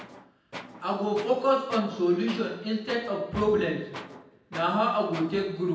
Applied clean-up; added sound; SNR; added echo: none; Tools; 16 dB; reverberation time 0.9 s.